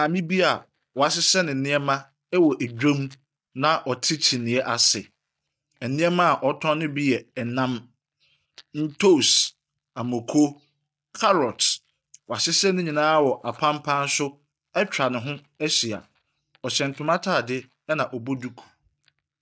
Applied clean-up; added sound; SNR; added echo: neural mask model DeepFilterNet 3.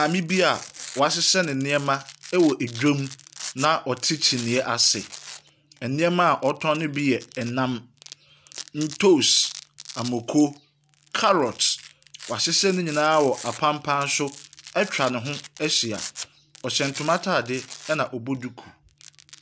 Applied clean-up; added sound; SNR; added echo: none; Domestic sounds, home sounds; 17 dB; none.